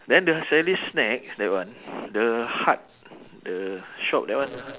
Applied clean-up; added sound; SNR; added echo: none; none; none; none.